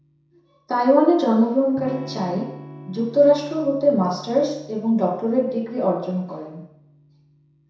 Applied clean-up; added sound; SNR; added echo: none; Electric guitar / Strum; 19 dB; reverberation time 0.7 s.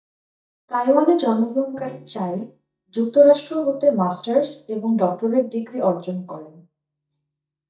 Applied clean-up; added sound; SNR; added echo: neural mask model DeepFilterNet 3.